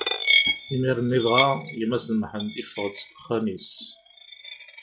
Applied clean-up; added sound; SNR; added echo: classical method log-MMSE.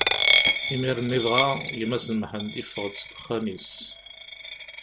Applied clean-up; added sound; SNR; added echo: none; Coin (dropping); -3 dB; none.